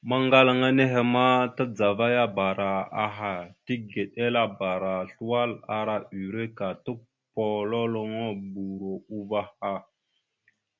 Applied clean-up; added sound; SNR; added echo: none; none; none; none.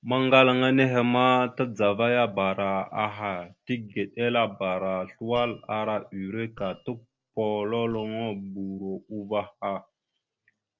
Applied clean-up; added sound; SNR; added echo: neural separator model SepFormer DNS4.